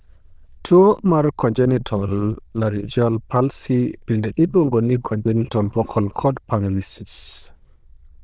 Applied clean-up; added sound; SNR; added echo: neural diffusion model UNIVERSE++.